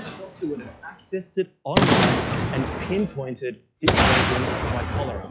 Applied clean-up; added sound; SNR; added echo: classical method log-MMSE.